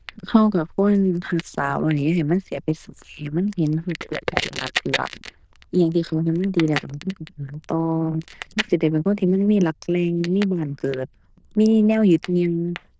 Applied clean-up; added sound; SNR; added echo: neural diffusion model UNIVERSE++.